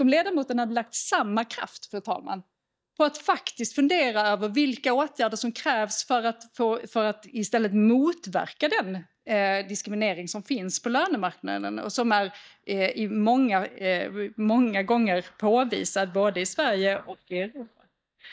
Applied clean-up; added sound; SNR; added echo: neural mask model DeepFilterNet 3.